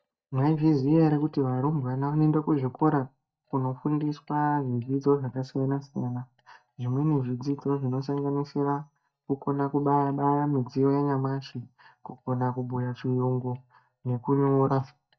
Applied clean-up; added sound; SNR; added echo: neural mask model DeepFilterNet 3.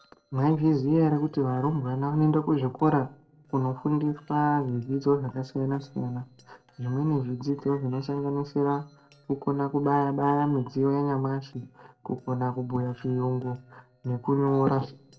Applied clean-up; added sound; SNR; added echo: neural separator model SepFormer DNS4.